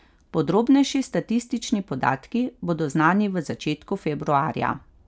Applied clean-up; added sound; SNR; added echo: none; none; none; none.